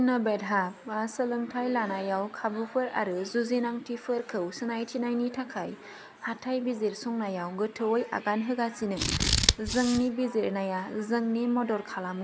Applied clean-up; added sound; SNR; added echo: none; Scissors; -2 dB; none.